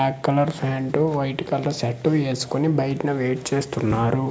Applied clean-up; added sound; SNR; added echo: none; none; none; none.